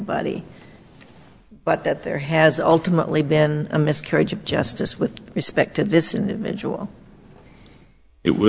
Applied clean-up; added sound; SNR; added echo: none; none; none; none.